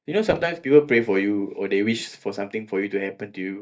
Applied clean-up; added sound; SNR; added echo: neural mask model DeepFilterNet 3.